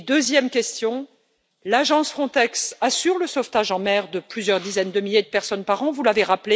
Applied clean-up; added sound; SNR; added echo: none; none; none; none.